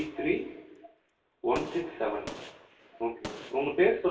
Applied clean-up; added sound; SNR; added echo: none; Gunshot, gunfire; 15 dB; reverberation time 0.2 s.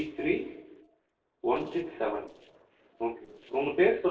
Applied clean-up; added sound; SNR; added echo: neural separator model SepFormer DNS4.